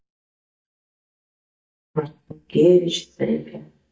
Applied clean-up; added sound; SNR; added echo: neural mask model DeepFilterNet 3.